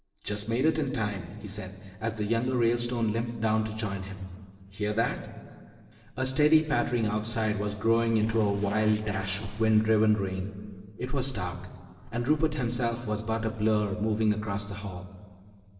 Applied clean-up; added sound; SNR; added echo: neural separator model SepFormer DNS4.